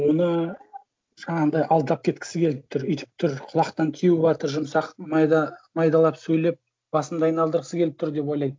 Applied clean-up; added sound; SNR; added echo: none; none; none; none.